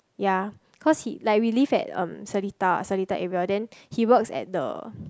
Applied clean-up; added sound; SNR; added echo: none; none; none; none.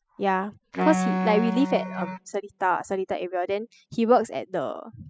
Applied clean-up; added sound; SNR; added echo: classical method spectral subtraction.